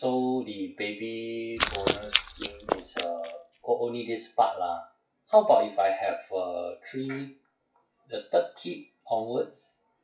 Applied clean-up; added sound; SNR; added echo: classical method WPE with log-MMSE.